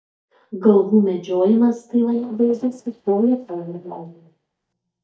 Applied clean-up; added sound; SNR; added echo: neural mask model DeepFilterNet 3.